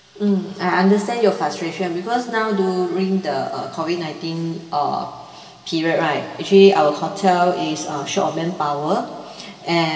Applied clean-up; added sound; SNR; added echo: none; none; none; reverberation time 2.8 s.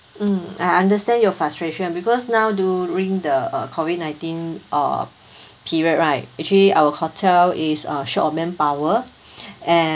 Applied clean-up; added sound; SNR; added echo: none; none; none; none.